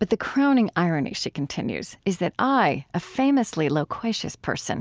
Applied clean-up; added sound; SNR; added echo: none; none; none; none.